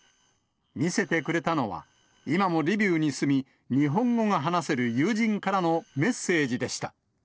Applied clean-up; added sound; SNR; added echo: neural separator model SepFormer DNS4.